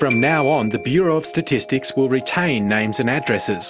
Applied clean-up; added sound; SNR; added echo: none; Glockenspiel; 14 dB; none.